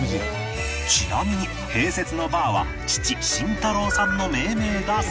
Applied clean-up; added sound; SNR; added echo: none; none; none; none.